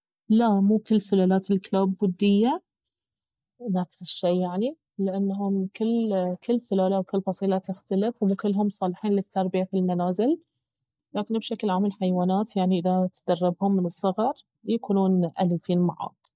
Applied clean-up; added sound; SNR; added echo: none; none; none; none.